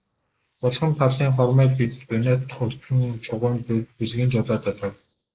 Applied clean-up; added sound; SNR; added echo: neural mask model Resemble Enhance denoiser.